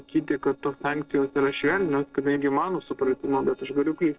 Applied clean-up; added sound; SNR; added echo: neural separator model SepFormer DNS4.